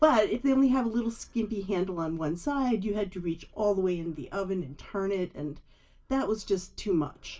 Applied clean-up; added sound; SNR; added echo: none; none; none; reverberation time 0.2 s.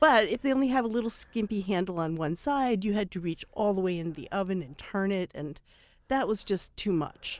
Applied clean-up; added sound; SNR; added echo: none; none; none; none.